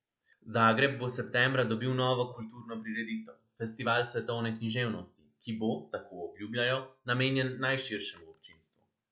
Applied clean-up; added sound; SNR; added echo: none; none; none; none.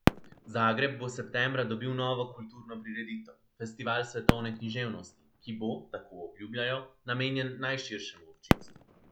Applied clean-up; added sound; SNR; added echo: none; Fireworks; 2 dB; none.